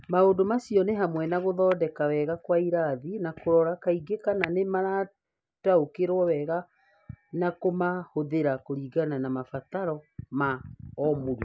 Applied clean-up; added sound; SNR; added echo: none; none; none; none.